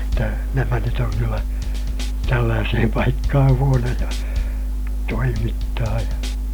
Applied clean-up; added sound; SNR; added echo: none; Bass drum / Snare drum / Drum kit; 11 dB; none.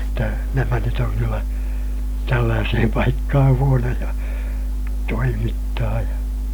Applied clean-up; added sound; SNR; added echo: none; none; none; none.